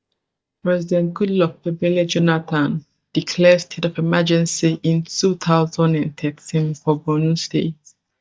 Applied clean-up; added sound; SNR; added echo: neural mask model DeepFilterNet 3.